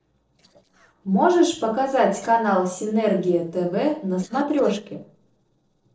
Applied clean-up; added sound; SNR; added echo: neural separator model SepFormer DNS4.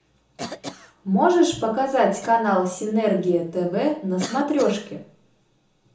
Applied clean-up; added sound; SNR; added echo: none; Cough; 18 dB; reverberation time 1.0 s.